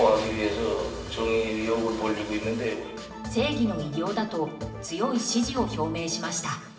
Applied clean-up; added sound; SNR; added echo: none; Explosion; 20 dB; reverberation time 0.7 s.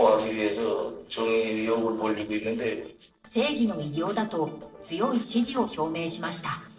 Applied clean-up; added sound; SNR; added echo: neural separator model SepFormer DNS4.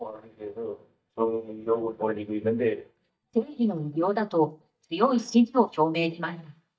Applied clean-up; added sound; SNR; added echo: neural mask model DeepFilterNet 3.